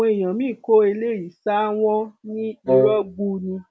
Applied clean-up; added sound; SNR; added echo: none; Wind instrument, woodwind instrument; -1 dB; none.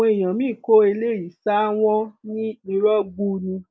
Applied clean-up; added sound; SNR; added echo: neural mask model Resemble Enhance denoiser.